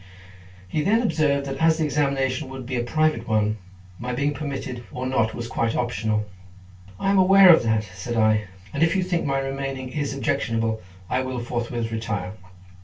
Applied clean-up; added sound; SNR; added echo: none; none; none; reverberation time 0.2 s.